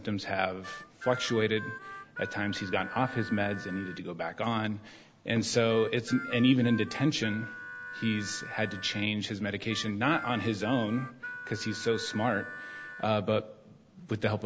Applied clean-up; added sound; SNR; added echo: none; Harmonica; 12 dB; none.